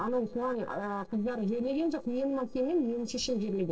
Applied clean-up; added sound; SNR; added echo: neural separator model SepFormer DNS4.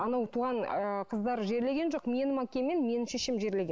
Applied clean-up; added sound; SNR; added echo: none; none; none; none.